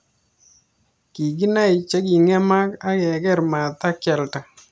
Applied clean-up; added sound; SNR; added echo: none; none; none; none.